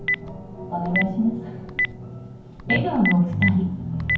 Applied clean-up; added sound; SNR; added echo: none; Telephone; 5 dB; reverberation time 0.9 s.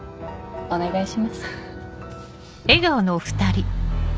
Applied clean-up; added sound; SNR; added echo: none; none; none; none.